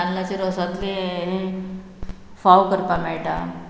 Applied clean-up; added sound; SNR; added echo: none; none; none; none.